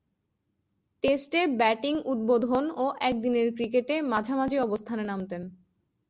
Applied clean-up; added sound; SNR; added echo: none; none; none; none.